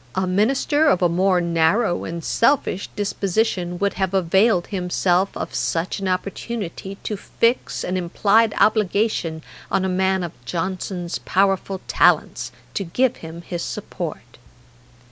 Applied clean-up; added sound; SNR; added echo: none; none; none; none.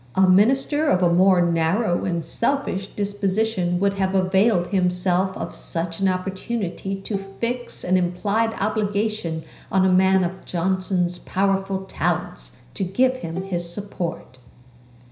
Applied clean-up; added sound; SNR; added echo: none; Bowed string instrument; 17 dB; reverberation time 0.5 s.